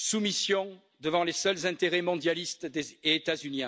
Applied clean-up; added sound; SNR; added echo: none; none; none; none.